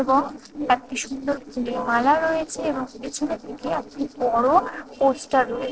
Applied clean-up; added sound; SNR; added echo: neural separator model SepFormer DNS4.